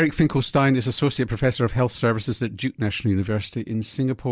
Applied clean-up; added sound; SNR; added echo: none; none; none; none.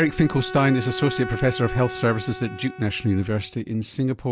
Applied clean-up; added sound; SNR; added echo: none; Bowed string instrument; 12 dB; none.